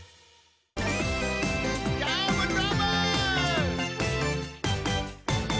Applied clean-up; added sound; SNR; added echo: none; none; none; none.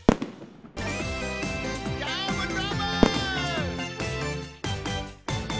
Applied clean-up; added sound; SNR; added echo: none; Fireworks; 1 dB; none.